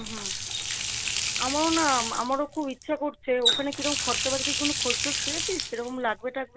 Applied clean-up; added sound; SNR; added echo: none; Water tap, faucet; 0 dB; none.